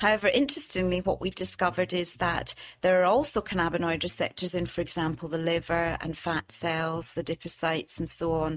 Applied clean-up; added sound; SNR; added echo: neural mask model RNNoise.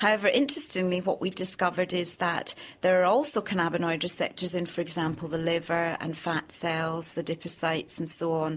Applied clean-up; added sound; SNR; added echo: none; none; none; none.